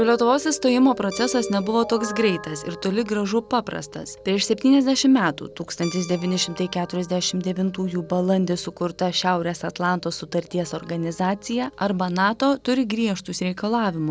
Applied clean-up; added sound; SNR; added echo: none; Guitar; 19 dB; none.